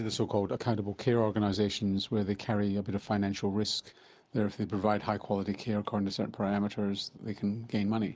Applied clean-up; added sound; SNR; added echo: none; none; none; none.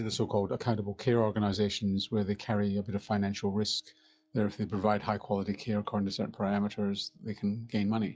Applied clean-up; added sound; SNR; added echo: classical method log-MMSE.